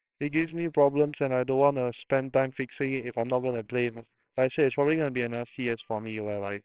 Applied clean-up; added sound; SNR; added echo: neural separator model SepFormer WHAMR!.